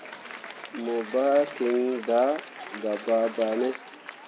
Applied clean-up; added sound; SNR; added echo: none; Applause; 13 dB; none.